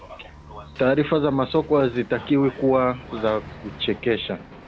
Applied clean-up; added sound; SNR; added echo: none; Bowed string instrument + Hammer; 18 dB; none.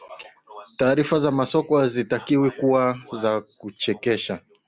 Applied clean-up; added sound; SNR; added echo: none; none; none; none.